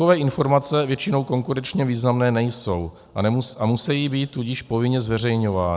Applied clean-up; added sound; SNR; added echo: none; none; none; none.